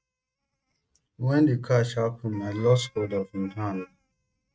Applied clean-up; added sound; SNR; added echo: neural mask model RNNoise.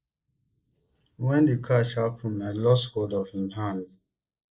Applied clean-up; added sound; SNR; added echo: neural mask model Resemble Enhance denoiser.